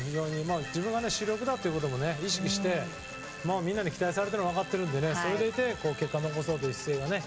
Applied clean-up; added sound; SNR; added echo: none; Bicycle + Organ; 13 dB; none.